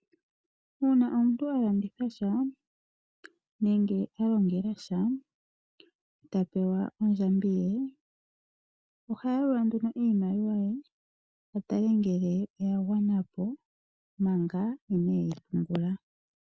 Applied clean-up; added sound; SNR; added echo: none; none; none; none.